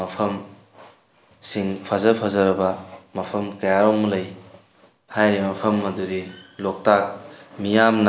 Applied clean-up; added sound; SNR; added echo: none; none; none; none.